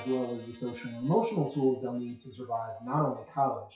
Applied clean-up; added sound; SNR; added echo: classical method WPE with log-MMSE.